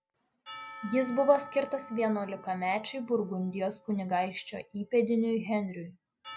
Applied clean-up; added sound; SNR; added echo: none; Church bell / Percussion; 19 dB; none.